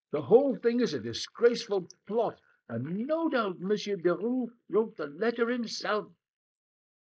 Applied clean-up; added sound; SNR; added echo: neural mask model Resemble Enhance denoiser.